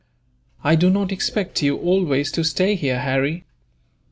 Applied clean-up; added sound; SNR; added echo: none; none; none; none.